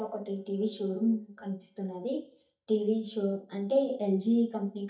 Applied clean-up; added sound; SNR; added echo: neural mask model DeepFilterNet 3.